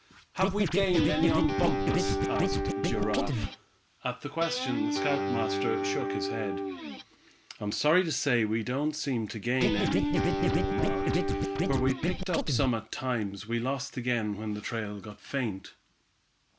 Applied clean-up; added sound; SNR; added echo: none; Guitar + Scratching (performance technique); -3 dB; none.